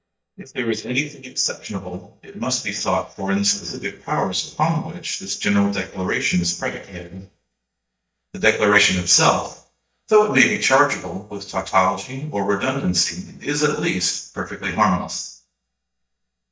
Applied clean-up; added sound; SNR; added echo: neural mask model DeepFilterNet 3.